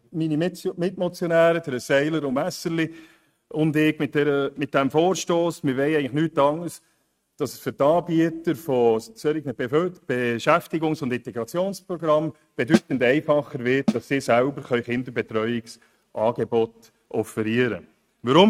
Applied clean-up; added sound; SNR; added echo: neural mask model RNNoise.